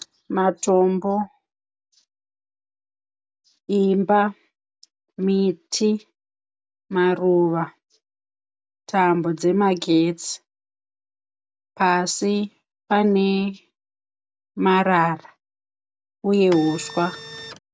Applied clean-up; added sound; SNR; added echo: none; Printer; 14 dB; none.